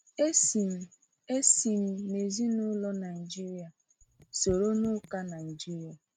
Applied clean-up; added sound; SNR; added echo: neural mask model RNNoise.